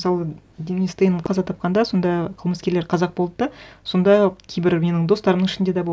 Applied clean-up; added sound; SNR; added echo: none; none; none; none.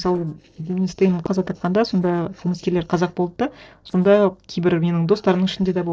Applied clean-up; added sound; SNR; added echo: neural separator model SepFormer DNS4.